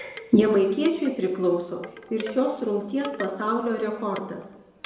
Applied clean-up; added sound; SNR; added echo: none; Wind chime / Wood; 19 dB; reverberation time 1.0 s.